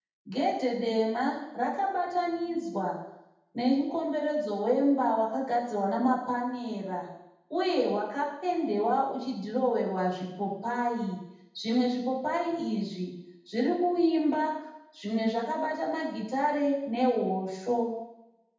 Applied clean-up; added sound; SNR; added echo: none; none; none; reverberation time 0.9 s.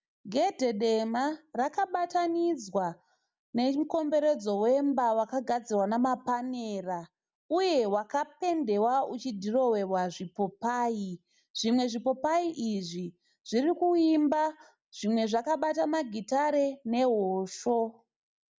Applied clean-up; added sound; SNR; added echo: none; none; none; none.